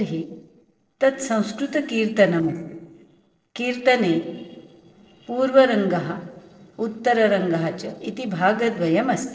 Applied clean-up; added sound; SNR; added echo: neural separator model SepFormer DNS4.